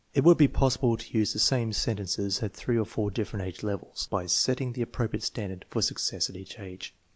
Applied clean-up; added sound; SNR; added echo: none; none; none; none.